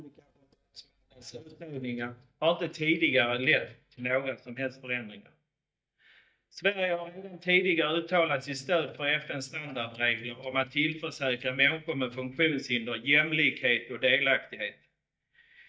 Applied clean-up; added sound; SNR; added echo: neural mask model DeepFilterNet 3.